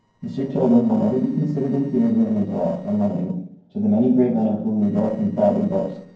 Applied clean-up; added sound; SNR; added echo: neural separator model SepFormer DNS4.